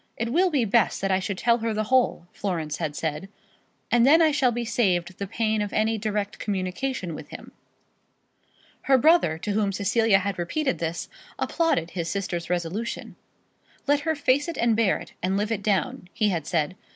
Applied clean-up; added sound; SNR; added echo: none; none; none; none.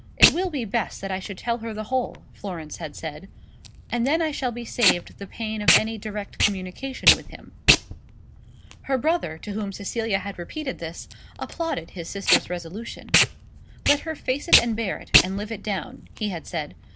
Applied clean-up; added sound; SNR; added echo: none; Packing tape, duct tape; -1 dB; none.